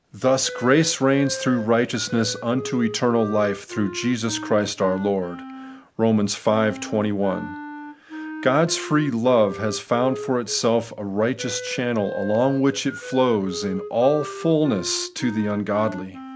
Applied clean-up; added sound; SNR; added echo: none; Wind instrument, woodwind instrument; 13 dB; none.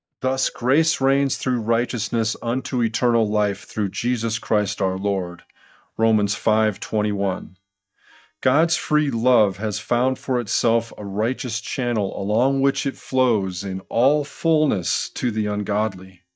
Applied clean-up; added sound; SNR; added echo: neural mask model DeepFilterNet 3.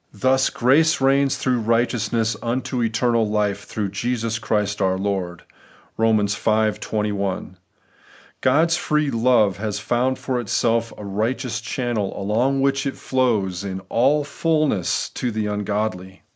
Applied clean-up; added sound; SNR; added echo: none; none; none; none.